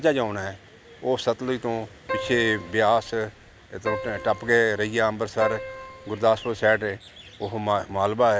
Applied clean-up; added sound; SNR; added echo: none; Keyboard (musical); 10 dB; none.